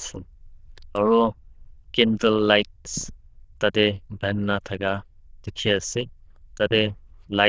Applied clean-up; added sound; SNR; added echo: neural diffusion model UNIVERSE++.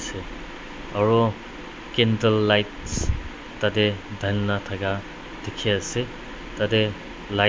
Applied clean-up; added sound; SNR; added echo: none; none; none; none.